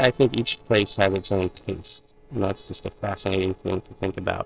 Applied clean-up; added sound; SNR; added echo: neural separator model SepFormer DNS4.